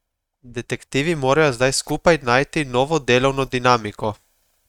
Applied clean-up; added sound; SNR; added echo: neural mask model RNNoise.